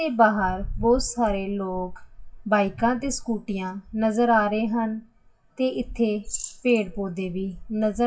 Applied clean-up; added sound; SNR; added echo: classical method WPE with log-MMSE.